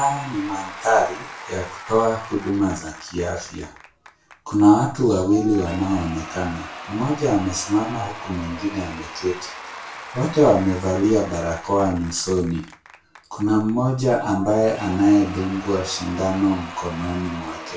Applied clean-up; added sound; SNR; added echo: none; Applause / Crowd / Cheering; 15 dB; reverberation time 0.3 s.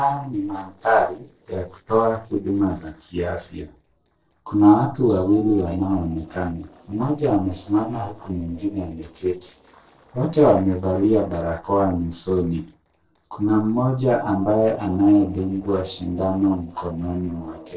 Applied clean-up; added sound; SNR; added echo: neural separator model SepFormer DNS4.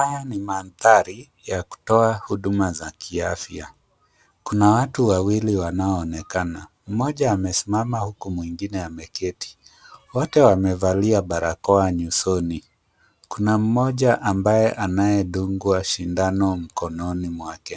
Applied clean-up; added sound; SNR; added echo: none; none; none; none.